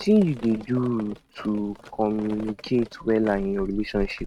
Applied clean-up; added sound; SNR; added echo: neural mask model RNNoise.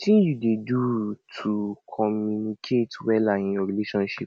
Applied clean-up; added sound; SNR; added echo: none; none; none; none.